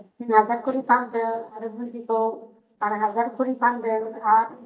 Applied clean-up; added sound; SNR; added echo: neural mask model DeepFilterNet 3.